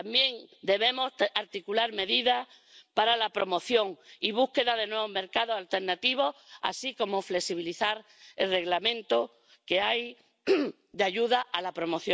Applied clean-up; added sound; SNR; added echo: none; none; none; none.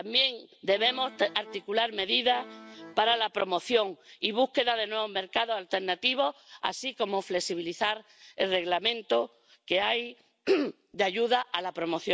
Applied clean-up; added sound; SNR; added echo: none; Accordion; 18 dB; none.